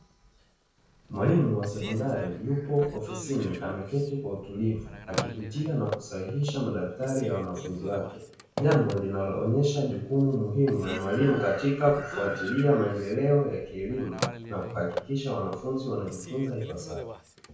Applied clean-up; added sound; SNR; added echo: none; Telephone; 12 dB; reverberation time 0.5 s.